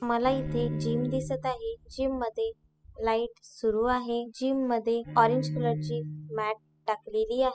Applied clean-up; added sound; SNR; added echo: classical method spectral subtraction.